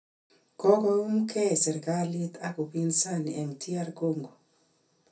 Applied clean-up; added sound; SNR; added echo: none; none; none; reverberation time 0.3 s.